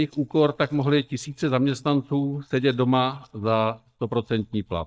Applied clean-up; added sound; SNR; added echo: neural mask model DeepFilterNet 3.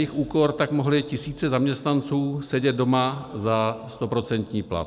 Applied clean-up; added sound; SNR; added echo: none; none; none; none.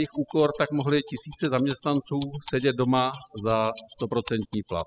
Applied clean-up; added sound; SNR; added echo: classical method spectral subtraction.